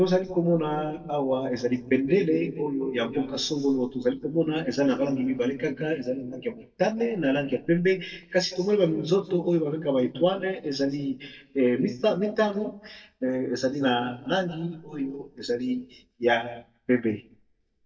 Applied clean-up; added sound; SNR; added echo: neural mask model DeepFilterNet 3.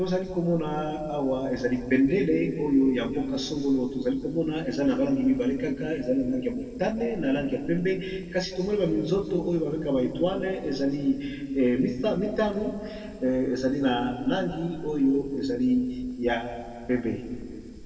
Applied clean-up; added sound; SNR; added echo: none; Fire; 18 dB; reverberation time 1.7 s.